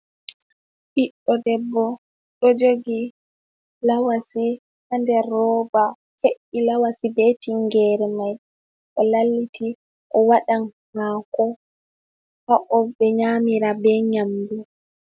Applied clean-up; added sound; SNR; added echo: none; none; none; none.